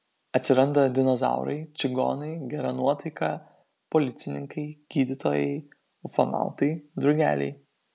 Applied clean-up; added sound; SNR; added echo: none; none; none; none.